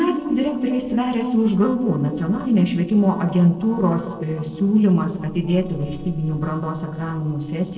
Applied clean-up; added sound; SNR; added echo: neural separator model SepFormer DNS4.